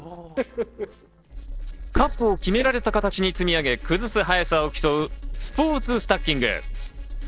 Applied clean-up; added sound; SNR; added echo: neural separator model SepFormer DNS4.